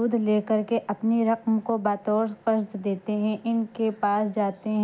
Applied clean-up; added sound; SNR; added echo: none; none; none; none.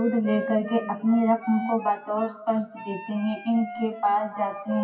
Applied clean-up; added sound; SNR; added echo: classical method WPE with log-MMSE.